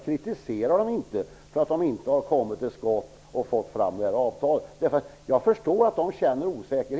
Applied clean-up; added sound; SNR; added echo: none; none; none; none.